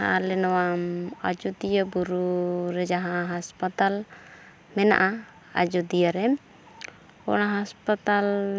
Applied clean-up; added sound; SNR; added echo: none; none; none; none.